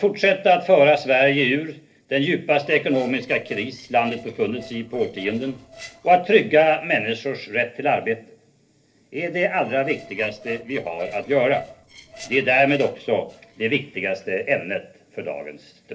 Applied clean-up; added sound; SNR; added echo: neural separator model SepFormer DNS4.